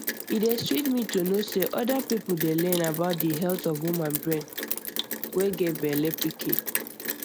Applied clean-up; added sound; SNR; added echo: none; Rain; 3 dB; none.